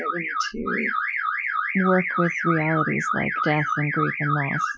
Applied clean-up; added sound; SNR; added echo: classical method Wiener filter.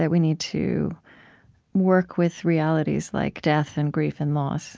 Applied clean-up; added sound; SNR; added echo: none; none; none; none.